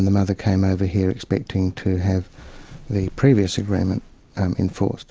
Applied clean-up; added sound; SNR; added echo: none; none; none; none.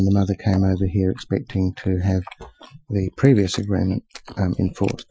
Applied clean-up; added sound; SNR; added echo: classical method Wiener filter.